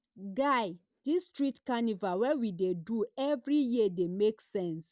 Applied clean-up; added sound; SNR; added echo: none; none; none; none.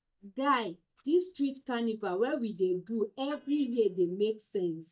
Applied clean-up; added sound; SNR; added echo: neural mask model DeepFilterNet 3.